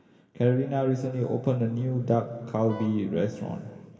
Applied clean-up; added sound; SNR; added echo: none; Vehicle horn, car horn, honking; 20 dB; reverberation time 2.3 s.